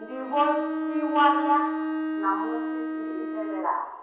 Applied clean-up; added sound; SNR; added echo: none; Bowed string instrument; 2 dB; reverberation time 0.9 s.